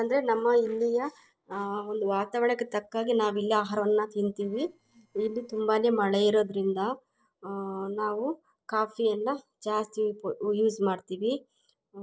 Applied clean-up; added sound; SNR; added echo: neural separator model SepFormer DNS4.